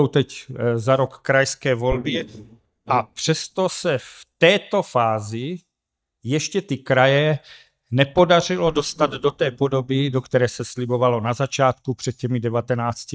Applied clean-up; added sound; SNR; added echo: neural mask model DeepFilterNet 3.